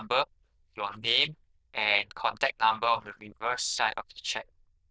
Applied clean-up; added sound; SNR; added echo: neural diffusion model UNIVERSE++.